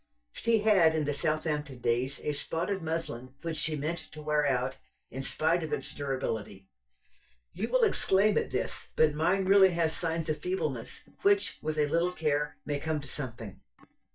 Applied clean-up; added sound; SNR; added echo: neural mask model DeepFilterNet 3.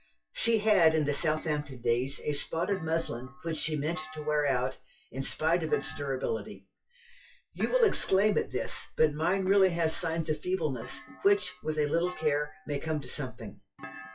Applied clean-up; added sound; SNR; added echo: classical method WPE with log-MMSE.